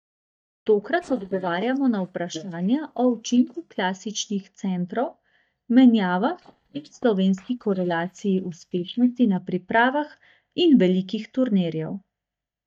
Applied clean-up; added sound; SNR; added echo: neural mask model DeepFilterNet 3.